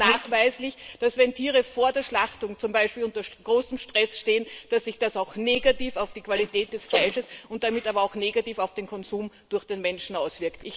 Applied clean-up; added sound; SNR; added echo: neural mask model Resemble Enhance denoiser.